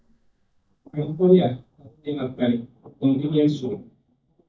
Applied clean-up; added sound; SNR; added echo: neural mask model DeepFilterNet 3.